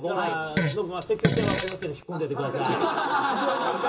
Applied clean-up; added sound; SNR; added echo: none; Fart; 1 dB; reverberation time 0.2 s.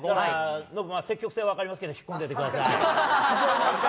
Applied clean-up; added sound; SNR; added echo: none; none; none; none.